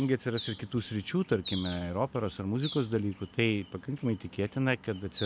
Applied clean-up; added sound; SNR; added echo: none; Bird; 15 dB; none.